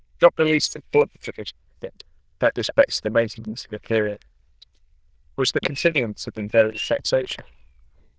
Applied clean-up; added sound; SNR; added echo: neural diffusion model UNIVERSE++.